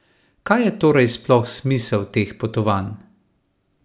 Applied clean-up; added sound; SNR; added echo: none; none; none; none.